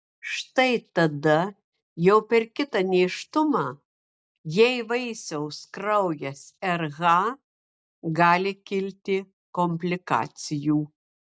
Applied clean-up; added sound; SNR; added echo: none; none; none; none.